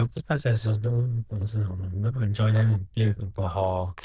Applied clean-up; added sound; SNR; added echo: neural diffusion model UNIVERSE++.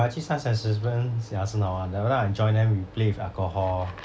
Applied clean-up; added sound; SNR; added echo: none; none; none; none.